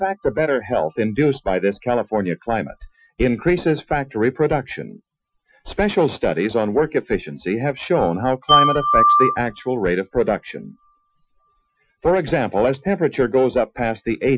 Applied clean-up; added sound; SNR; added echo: classical method Wiener filter.